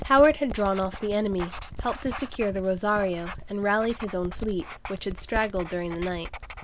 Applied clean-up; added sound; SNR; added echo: none; Writing; 11 dB; none.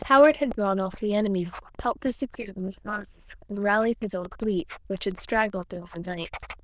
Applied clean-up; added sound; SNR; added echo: neural diffusion model UNIVERSE++.